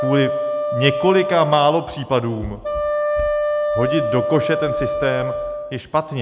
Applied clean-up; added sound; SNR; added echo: none; Wind instrument, woodwind instrument; 2 dB; none.